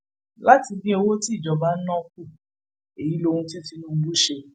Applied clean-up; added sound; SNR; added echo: none; none; none; none.